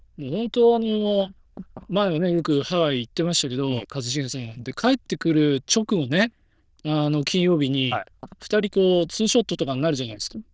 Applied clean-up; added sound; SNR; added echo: neural diffusion model UNIVERSE++.